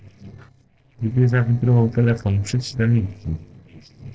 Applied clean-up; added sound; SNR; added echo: neural separator model SepFormer DNS4.